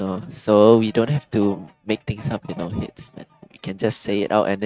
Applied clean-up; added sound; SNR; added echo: neural mask model RNNoise.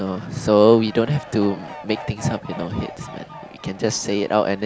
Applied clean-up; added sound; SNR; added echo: none; Fowl; 17 dB; none.